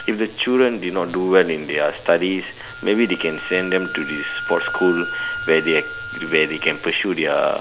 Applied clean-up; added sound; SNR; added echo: none; Wind instrument, woodwind instrument; 11 dB; none.